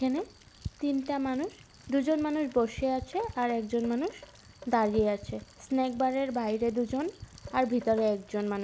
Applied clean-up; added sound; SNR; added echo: none; Rain; 17 dB; none.